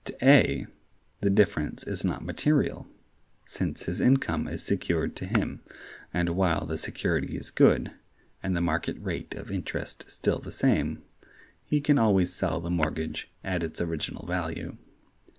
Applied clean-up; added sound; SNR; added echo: none; Tap / Hammer; 17 dB; none.